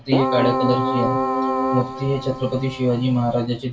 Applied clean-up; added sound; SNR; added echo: none; Keyboard (musical); 1 dB; reverberation time 0.2 s.